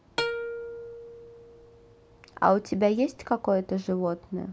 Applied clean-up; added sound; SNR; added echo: none; Plucked string instrument; 9 dB; none.